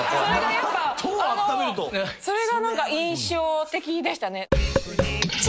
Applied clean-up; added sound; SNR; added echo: none; none; none; none.